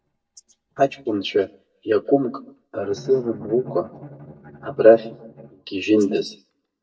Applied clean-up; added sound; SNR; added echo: neural mask model DeepFilterNet 3.